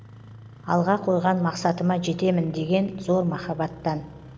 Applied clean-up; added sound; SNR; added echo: none; Engine starting; 19 dB; none.